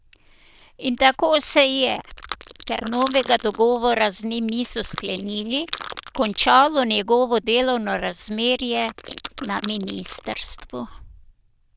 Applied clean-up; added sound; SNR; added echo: neural diffusion model UNIVERSE++.